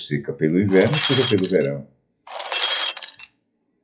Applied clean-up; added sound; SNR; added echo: classical method WPE with log-MMSE.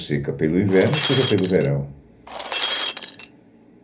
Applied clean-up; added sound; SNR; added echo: none; Shatter; 6 dB; reverberation time 0.3 s.